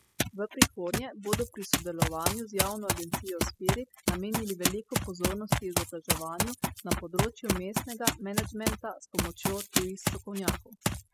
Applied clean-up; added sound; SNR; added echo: classical method spectral subtraction.